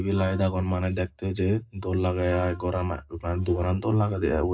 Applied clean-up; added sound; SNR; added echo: neural separator model SepFormer DNS4.